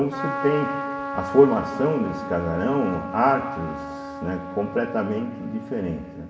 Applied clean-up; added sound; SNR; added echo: none; Trumpet; 8 dB; reverberation time 1.8 s.